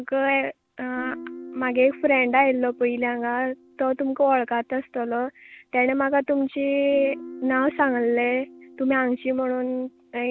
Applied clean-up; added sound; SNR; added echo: none; Guitar; 20 dB; none.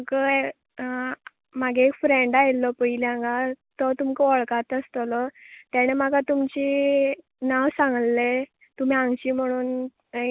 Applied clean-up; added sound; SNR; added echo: none; none; none; none.